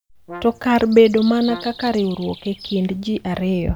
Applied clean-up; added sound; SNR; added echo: none; Brass instrument + Bird vocalization, bird call, bird song; 19 dB; none.